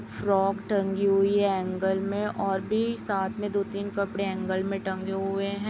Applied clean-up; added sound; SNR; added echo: none; none; none; none.